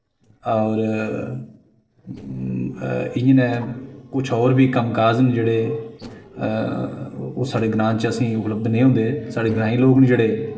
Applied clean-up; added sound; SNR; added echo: neural separator model SepFormer DNS4.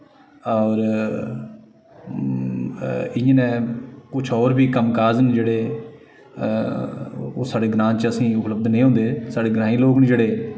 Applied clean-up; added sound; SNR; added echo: none; none; none; none.